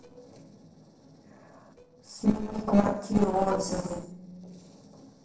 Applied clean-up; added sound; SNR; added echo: neural separator model SepFormer DNS4.